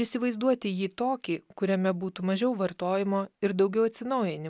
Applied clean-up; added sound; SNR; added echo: none; none; none; none.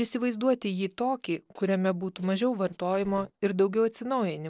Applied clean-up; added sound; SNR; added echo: neural separator model SepFormer DNS4.